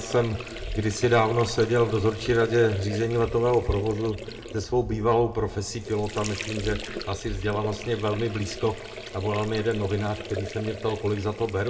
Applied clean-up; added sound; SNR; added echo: none; Sink (filling or washing) / Water; 12 dB; reverberation time 1.5 s.